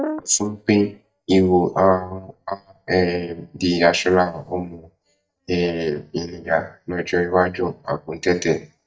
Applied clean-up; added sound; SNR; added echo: neural mask model DeepFilterNet 3.